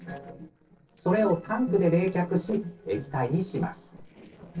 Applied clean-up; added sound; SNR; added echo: neural separator model SepFormer DNS4.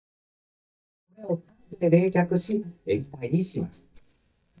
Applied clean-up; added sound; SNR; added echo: neural mask model DeepFilterNet 3.